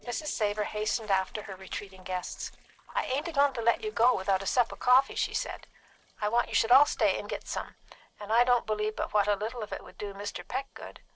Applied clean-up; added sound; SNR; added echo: neural separator model SepFormer DNS4.